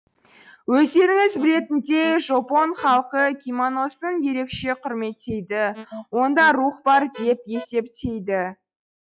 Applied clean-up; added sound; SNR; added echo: classical method log-MMSE.